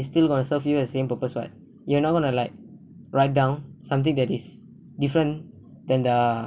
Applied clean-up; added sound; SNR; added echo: none; none; none; none.